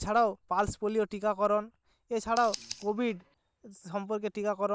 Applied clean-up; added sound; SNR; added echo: neural mask model DeepFilterNet 3.